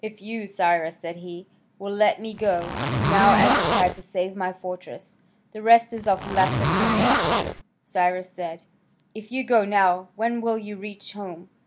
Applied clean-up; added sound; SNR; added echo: none; Zipper (clothing); -3 dB; none.